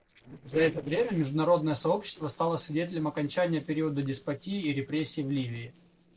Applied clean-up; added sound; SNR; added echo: neural separator model SepFormer DNS4.